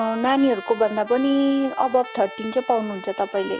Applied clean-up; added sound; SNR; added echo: none; Trumpet; 16 dB; none.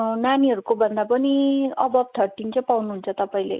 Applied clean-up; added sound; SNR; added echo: neural mask model Resemble Enhance denoiser.